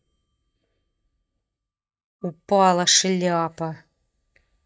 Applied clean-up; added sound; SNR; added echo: neural mask model DeepFilterNet 3.